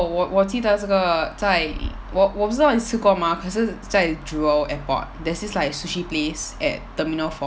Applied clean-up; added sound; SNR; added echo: none; none; none; none.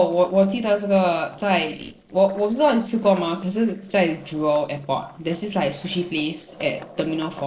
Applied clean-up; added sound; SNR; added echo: neural separator model SepFormer DNS4.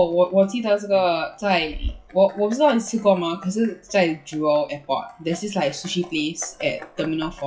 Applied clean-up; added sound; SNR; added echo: classical method WPE with log-MMSE.